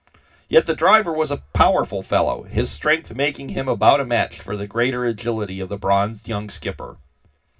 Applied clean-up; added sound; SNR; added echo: none; none; none; reverberation time 0.4 s.